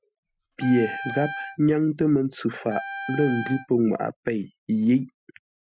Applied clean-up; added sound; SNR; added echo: classical method Wiener filter.